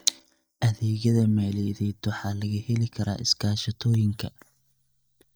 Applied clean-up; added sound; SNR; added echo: neural mask model DeepFilterNet 3.